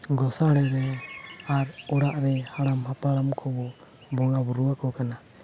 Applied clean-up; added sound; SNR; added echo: none; none; none; none.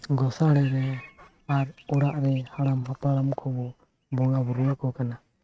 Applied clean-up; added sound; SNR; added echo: neural mask model RNNoise.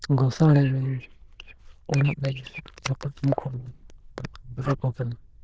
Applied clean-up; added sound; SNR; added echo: neural diffusion model UNIVERSE++.